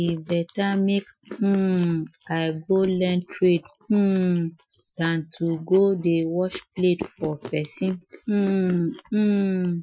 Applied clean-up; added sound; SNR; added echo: classical method Wiener filter.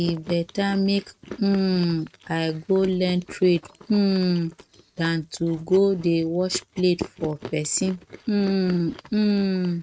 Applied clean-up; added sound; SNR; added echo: neural mask model RNNoise.